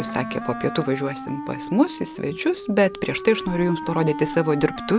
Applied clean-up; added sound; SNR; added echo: none; Wind instrument, woodwind instrument; 10 dB; none.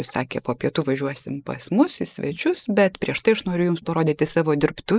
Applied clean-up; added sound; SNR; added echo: neural mask model Resemble Enhance denoiser.